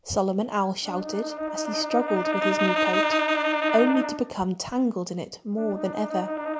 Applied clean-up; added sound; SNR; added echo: none; Brass instrument; 1 dB; none.